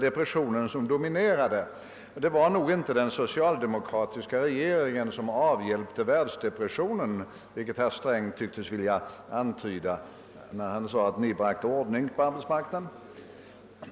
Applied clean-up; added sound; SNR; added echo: none; none; none; none.